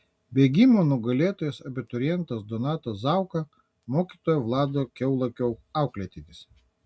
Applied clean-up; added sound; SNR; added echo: none; none; none; none.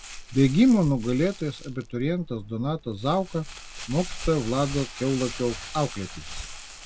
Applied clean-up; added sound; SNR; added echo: none; Crumpling, crinkling; 12 dB; none.